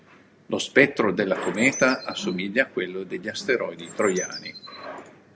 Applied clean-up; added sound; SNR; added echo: none; Bird; 13 dB; none.